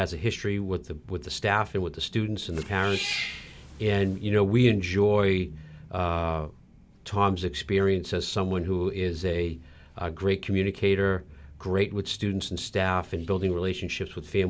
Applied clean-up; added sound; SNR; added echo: none; Cat; 11 dB; none.